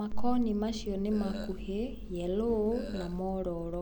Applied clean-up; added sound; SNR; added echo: none; Burping, eructation; 14 dB; none.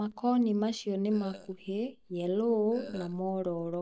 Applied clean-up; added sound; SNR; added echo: neural mask model DeepFilterNet 3.